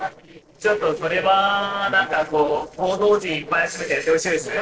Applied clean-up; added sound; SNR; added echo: neural separator model SepFormer DNS4.